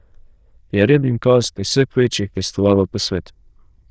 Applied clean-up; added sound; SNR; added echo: neural diffusion model UNIVERSE++.